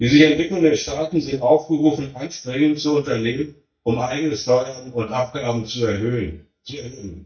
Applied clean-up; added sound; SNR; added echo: neural mask model DeepFilterNet 3.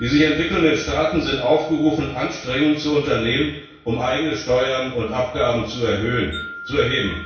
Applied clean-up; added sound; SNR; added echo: none; Wind chime; 20 dB; reverberation time 0.6 s.